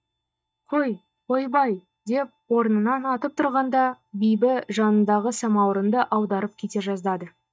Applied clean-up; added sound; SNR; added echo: neural mask model DeepFilterNet 3.